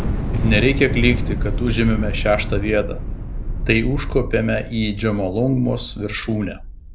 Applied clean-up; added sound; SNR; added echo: none; Thunder / Explosion; 3 dB; none.